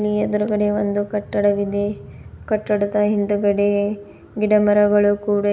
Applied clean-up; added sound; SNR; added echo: none; none; none; none.